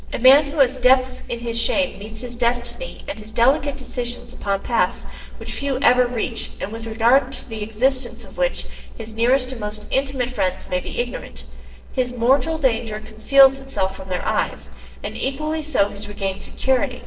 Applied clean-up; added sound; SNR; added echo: neural separator model SepFormer DNS4.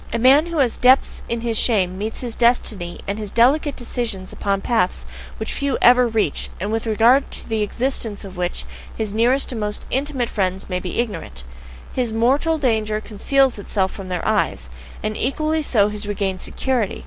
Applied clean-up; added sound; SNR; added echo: none; none; none; none.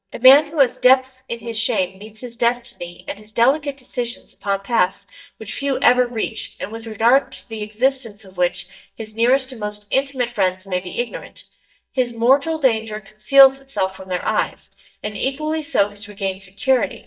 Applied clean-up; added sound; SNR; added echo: neural mask model DeepFilterNet 3.